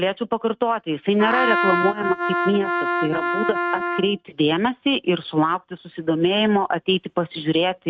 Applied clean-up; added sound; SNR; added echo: neural mask model RNNoise.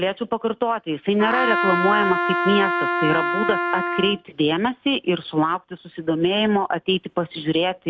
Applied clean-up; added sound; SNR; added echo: none; Trumpet; 1 dB; none.